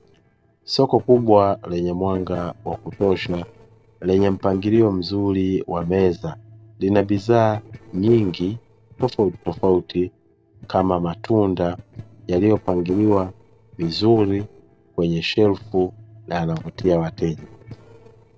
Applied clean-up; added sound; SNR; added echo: neural separator model SepFormer DNS4.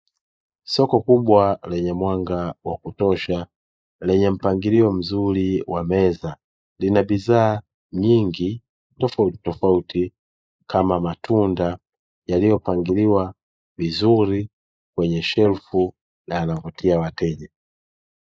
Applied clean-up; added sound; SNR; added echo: neural mask model Resemble Enhance denoiser.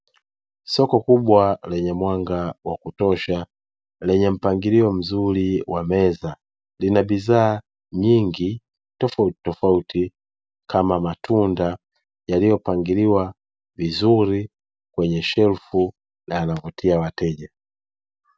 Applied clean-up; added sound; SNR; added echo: none; none; none; none.